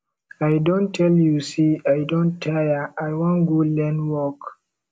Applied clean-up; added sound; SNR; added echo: none; none; none; none.